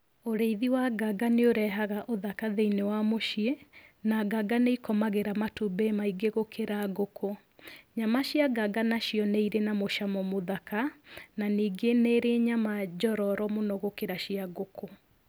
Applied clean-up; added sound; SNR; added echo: none; none; none; none.